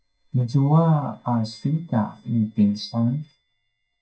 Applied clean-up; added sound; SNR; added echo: neural mask model DeepFilterNet 3.